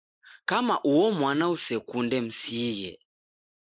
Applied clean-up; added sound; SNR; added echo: neural mask model Resemble Enhance denoiser.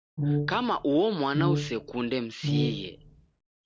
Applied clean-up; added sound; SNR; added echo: none; Brass instrument; 1 dB; none.